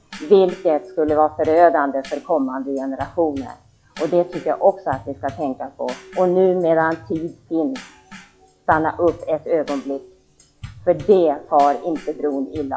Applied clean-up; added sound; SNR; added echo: classical method log-MMSE.